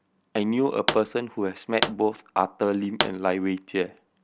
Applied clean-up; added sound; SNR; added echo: none; Explosion; 4 dB; none.